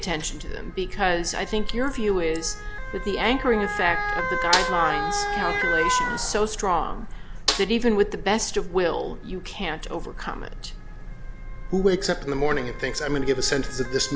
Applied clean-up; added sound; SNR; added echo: none; Snare drum + Motor vehicle (road) / Siren; 7 dB; none.